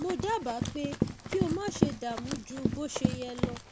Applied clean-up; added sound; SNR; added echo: none; Run; -2 dB; none.